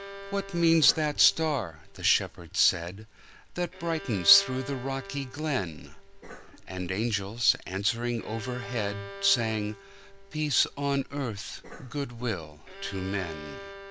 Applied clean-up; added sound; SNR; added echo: none; Bowed string instrument + Cough; 14 dB; none.